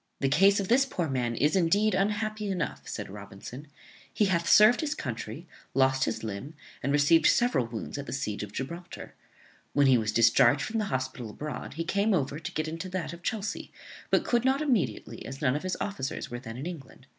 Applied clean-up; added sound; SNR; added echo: none; none; none; none.